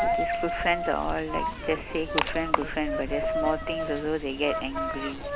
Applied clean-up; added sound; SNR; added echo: none; Coin (dropping); 0 dB; none.